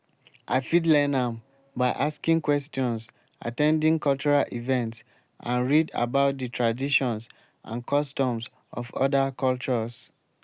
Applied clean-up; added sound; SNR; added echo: none; none; none; none.